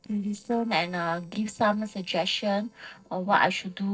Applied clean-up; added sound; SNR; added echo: neural separator model SepFormer DNS4.